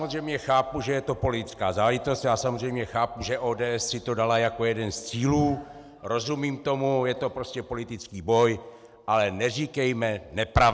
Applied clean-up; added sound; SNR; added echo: none; none; none; none.